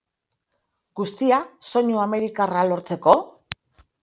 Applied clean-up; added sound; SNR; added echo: none; none; none; none.